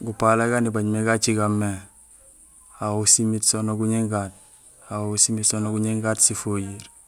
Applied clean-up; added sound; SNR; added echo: none; none; none; none.